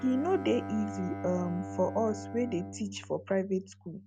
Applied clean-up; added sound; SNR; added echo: none; Bowed string instrument; 9 dB; none.